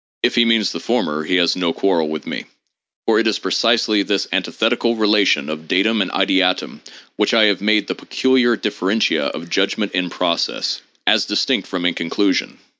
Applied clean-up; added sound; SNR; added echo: none; none; none; none.